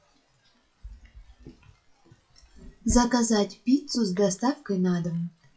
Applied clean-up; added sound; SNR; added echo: classical method WPE with log-MMSE.